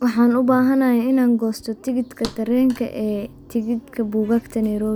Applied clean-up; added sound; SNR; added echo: none; Thump, thud; 19 dB; none.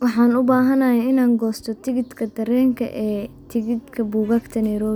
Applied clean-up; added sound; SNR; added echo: none; none; none; none.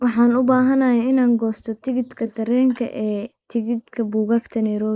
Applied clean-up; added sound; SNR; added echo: neural mask model Resemble Enhance denoiser.